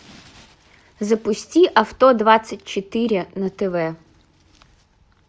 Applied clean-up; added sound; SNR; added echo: none; none; none; none.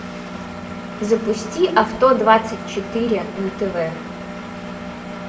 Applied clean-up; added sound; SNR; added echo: none; Engine; 10 dB; reverberation time 0.6 s.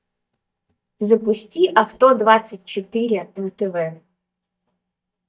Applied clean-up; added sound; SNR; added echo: neural mask model DeepFilterNet 3.